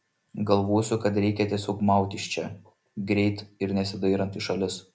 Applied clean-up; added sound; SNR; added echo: none; none; none; none.